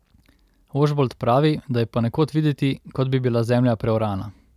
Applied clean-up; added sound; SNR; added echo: none; none; none; none.